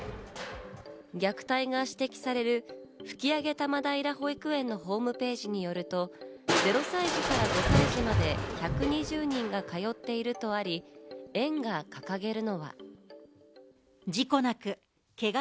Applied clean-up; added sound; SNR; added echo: none; Crushing; 4 dB; none.